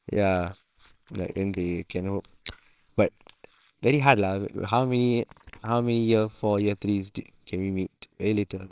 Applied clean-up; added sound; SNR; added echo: neural separator model SepFormer WHAMR!.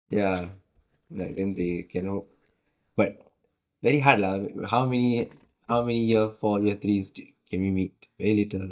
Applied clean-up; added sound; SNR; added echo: neural mask model DeepFilterNet 3.